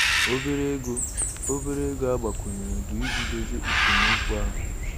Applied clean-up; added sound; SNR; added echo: none; Bird; -4 dB; none.